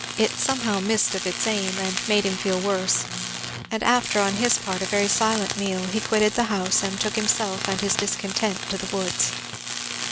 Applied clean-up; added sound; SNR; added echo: none; Tools; 5 dB; none.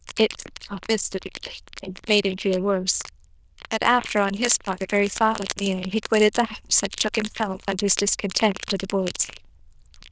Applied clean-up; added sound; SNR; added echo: neural diffusion model UNIVERSE++.